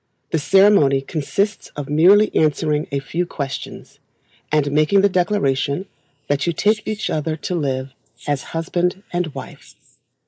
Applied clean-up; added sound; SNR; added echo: neural mask model Resemble Enhance denoiser.